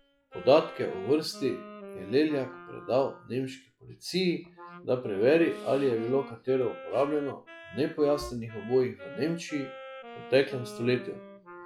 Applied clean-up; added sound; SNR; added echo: classical method log-MMSE.